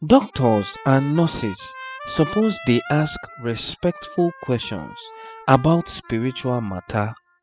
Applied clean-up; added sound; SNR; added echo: classical method spectral subtraction.